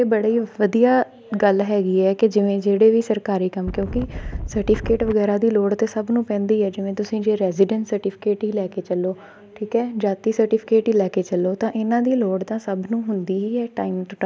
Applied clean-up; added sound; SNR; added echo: none; Wind; 9 dB; none.